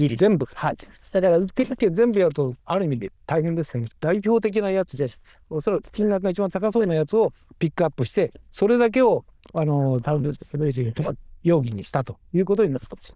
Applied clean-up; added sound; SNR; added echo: neural diffusion model UNIVERSE++.